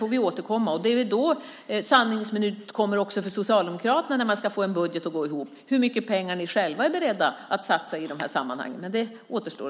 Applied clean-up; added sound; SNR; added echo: none; none; none; none.